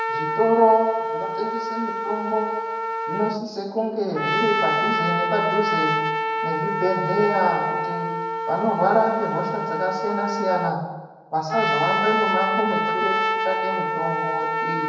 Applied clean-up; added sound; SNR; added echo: none; Trumpet; 0 dB; reverberation time 0.9 s.